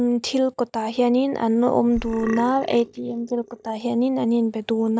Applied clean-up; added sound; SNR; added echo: neural mask model DeepFilterNet 3.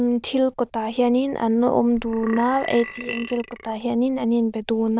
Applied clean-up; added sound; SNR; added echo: neural diffusion model UNIVERSE++.